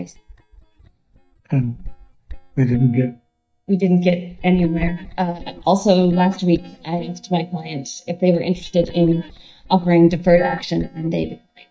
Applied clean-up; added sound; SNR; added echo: neural mask model DeepFilterNet 3.